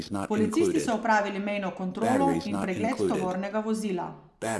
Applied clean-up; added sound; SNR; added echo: none; Breathing; 4 dB; none.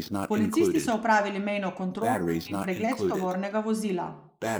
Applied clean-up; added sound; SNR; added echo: neural mask model Resemble Enhance denoiser.